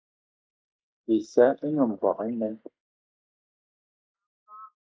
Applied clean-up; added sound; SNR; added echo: neural mask model Resemble Enhance denoiser.